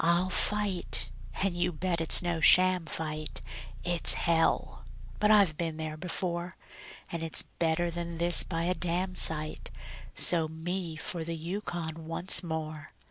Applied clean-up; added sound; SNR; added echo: none; Idling / Car; 8 dB; none.